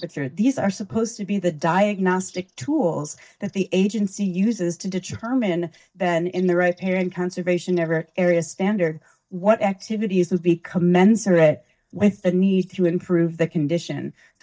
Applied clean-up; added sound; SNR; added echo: neural mask model DeepFilterNet 3.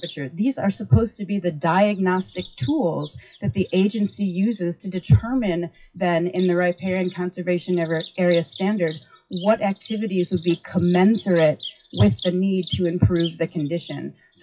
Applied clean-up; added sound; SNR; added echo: classical method WPE with log-MMSE.